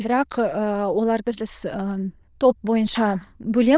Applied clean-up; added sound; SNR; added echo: neural diffusion model UNIVERSE++.